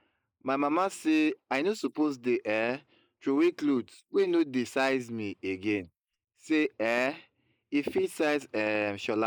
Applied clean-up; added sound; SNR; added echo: neural mask model Resemble Enhance denoiser.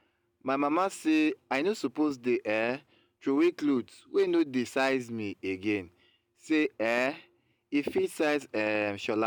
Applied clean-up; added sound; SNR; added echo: none; none; none; none.